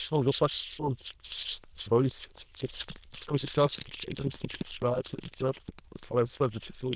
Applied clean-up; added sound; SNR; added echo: neural diffusion model UNIVERSE++.